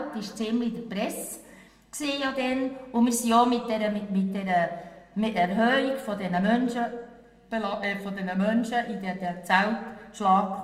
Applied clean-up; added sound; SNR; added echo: none; none; none; reverberation time 0.7 s.